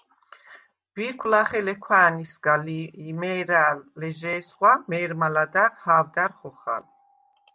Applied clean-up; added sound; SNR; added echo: none; none; none; none.